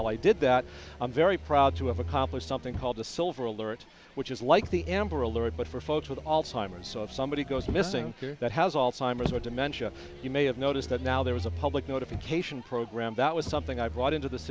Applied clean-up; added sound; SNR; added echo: none; Motor vehicle (road); 10 dB; none.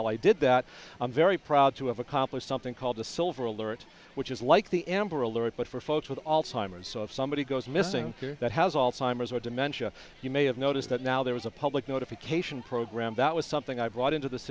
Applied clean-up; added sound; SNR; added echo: none; none; none; none.